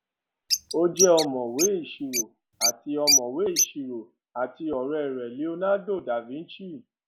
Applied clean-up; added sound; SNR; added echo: none; Bird; -1 dB; none.